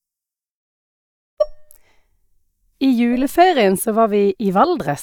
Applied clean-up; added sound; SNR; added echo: neural mask model DeepFilterNet 3.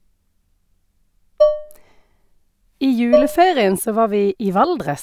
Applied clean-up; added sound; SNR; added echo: none; Dishes, pots, and pans; -1 dB; none.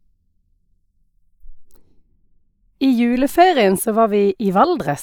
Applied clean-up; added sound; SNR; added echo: neural mask model Resemble Enhance denoiser.